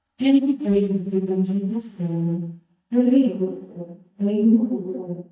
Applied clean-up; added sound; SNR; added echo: neural mask model DeepFilterNet 3.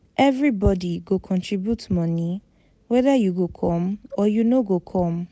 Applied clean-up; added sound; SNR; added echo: none; none; none; none.